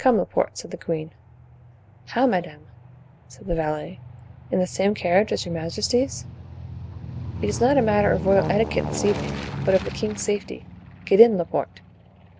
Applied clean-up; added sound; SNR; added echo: none; Aircraft; 10 dB; none.